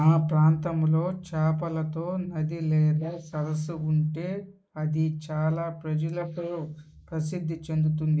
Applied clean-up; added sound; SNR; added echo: neural mask model Resemble Enhance denoiser.